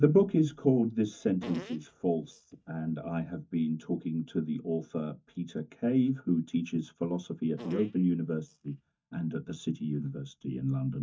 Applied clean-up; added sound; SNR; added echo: neural mask model DeepFilterNet 3.